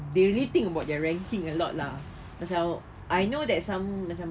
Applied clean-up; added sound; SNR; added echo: none; none; none; none.